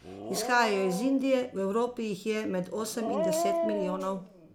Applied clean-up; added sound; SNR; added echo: none; Dog; 5 dB; none.